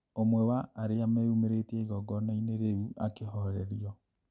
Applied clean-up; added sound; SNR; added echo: none; none; none; none.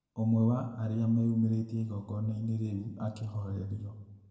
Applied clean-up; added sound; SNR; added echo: none; none; none; reverberation time 0.9 s.